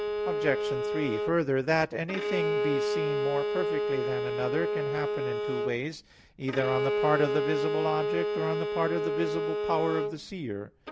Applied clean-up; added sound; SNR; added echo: none; Bowed string instrument; -1 dB; none.